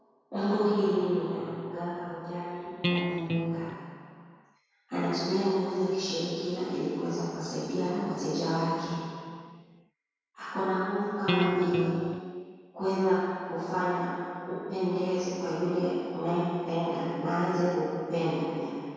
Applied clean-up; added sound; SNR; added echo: none; Electric guitar; -1 dB; reverberation time 2.2 s.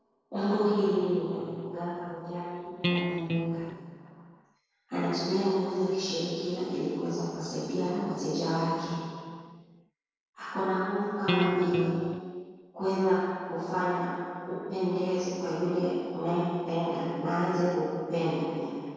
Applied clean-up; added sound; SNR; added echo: neural separator model SepFormer DNS4.